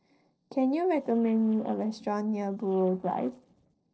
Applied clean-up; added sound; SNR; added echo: neural separator model SepFormer DNS4.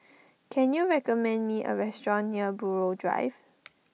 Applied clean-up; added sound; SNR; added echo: none; none; none; none.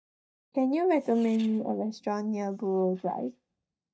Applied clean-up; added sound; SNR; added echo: neural mask model DeepFilterNet 3.